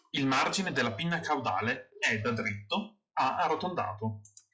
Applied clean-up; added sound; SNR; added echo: classical method log-MMSE.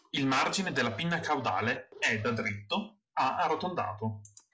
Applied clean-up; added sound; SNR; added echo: none; Alarm; 18 dB; none.